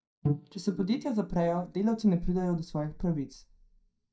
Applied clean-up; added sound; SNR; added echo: neural mask model DeepFilterNet 3.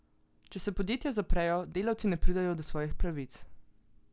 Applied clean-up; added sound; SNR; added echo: none; none; none; none.